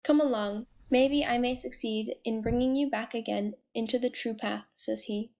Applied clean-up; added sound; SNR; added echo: classical method log-MMSE.